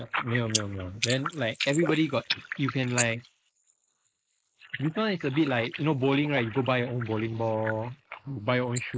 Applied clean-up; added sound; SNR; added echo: neural mask model Resemble Enhance denoiser.